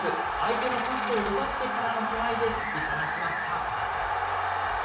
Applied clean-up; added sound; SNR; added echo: none; Ratchet, pawl; 8 dB; reverberation time 0.5 s.